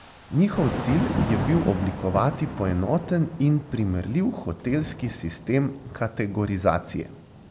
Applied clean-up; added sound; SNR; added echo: none; Thunder / Rain; 8 dB; none.